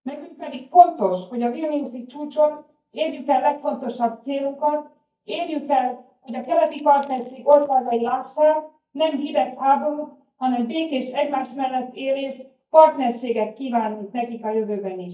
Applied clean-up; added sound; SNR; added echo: neural mask model DeepFilterNet 3.